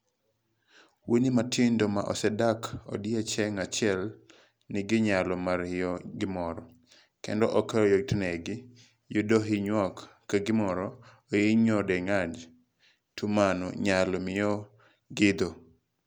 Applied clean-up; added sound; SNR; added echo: none; none; none; none.